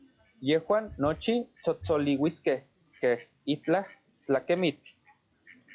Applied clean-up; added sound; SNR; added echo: classical method log-MMSE.